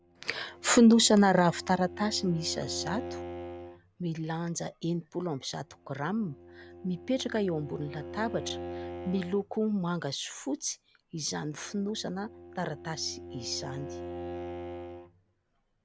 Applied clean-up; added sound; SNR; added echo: none; Bowed string instrument; 13 dB; none.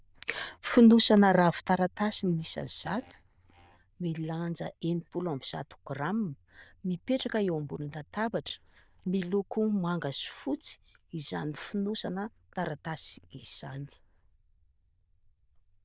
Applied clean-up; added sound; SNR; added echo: neural diffusion model UNIVERSE++.